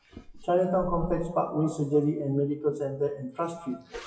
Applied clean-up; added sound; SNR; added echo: classical method WPE with log-MMSE.